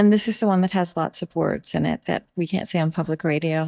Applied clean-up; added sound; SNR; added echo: neural mask model DeepFilterNet 3.